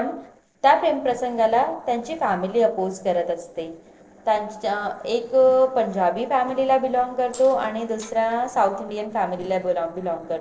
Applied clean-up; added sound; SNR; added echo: neural separator model SepFormer DNS4.